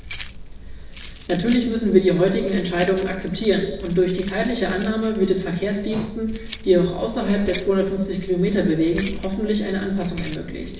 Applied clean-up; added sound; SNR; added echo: none; Keys jangling; 16 dB; reverberation time 0.9 s.